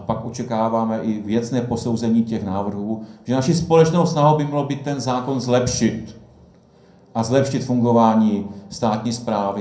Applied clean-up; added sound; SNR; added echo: none; none; none; reverberation time 0.6 s.